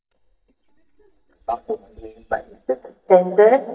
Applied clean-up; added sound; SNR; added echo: neural mask model DeepFilterNet 3.